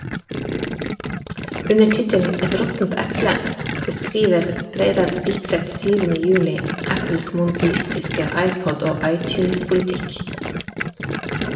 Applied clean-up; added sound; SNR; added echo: none; Gurgling; 5 dB; reverberation time 1.1 s.